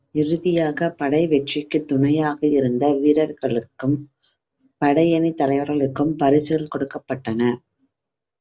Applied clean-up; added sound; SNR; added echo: none; none; none; none.